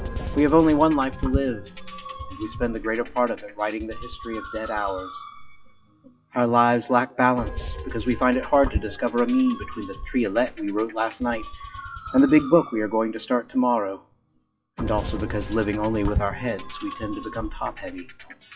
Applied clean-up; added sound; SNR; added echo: classical method WPE with log-MMSE.